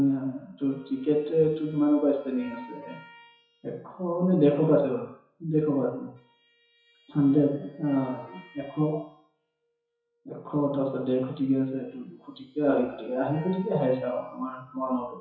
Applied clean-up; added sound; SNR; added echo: classical method WPE with log-MMSE.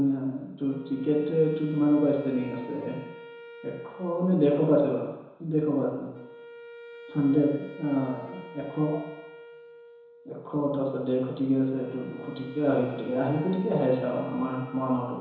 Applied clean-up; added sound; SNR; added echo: none; Wind instrument, woodwind instrument; 18 dB; reverberation time 1.0 s.